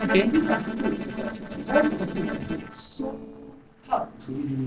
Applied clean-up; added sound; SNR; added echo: neural separator model SepFormer DNS4.